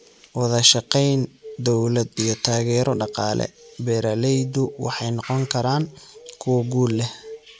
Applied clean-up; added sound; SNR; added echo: none; none; none; none.